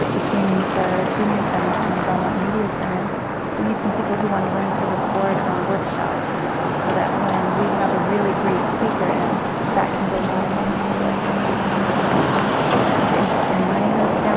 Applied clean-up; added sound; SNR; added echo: none; Traffic noise, roadway noise; -4 dB; none.